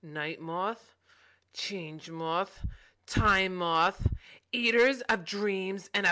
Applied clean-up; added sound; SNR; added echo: none; none; none; none.